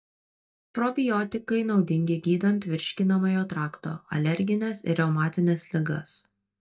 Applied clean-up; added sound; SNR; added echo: neural mask model DeepFilterNet 3.